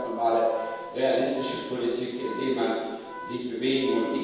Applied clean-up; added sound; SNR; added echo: none; Organ; 14 dB; reverberation time 1.2 s.